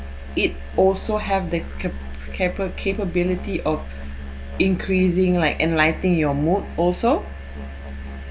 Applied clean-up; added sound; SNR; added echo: none; Musical instrument; 10 dB; none.